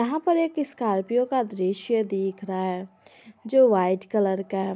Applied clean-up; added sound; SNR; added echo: none; none; none; none.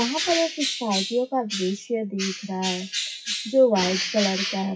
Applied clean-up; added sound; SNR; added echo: classical method WPE with log-MMSE.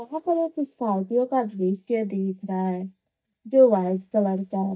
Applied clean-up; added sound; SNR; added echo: neural mask model DeepFilterNet 3.